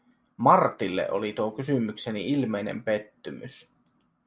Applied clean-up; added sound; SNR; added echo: none; none; none; none.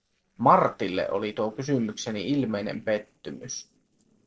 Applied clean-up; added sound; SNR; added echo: neural separator model SepFormer DNS4.